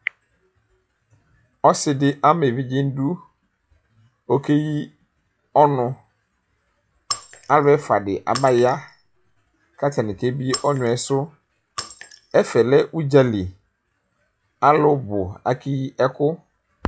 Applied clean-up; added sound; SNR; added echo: classical method log-MMSE.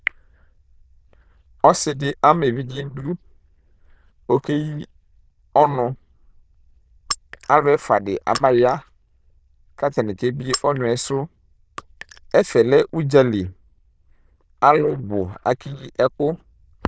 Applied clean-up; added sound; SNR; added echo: neural diffusion model UNIVERSE++.